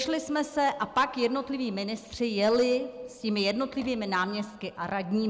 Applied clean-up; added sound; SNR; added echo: none; none; none; none.